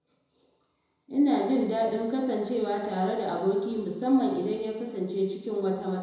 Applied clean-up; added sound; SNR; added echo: none; none; none; reverberation time 1.0 s.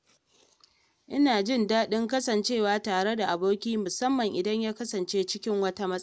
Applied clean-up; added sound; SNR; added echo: none; none; none; none.